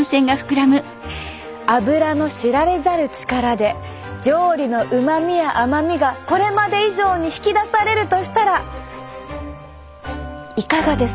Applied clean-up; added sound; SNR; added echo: none; none; none; none.